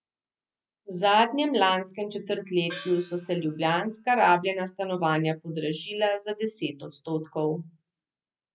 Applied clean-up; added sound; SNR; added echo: none; Gong; 18 dB; none.